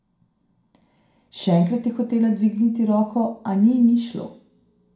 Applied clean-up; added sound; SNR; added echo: none; none; none; reverberation time 0.5 s.